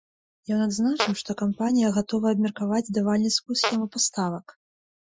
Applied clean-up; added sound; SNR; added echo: classical method Wiener filter.